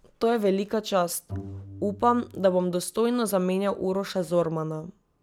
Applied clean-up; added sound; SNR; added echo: none; Bowed string instrument; 18 dB; none.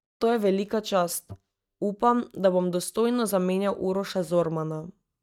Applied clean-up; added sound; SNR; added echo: neural mask model DeepFilterNet 3.